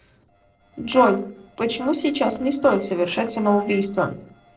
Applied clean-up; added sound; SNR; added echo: neural separator model SepFormer DNS4.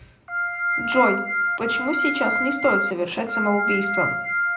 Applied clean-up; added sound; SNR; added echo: none; Organ; -1 dB; reverberation time 0.4 s.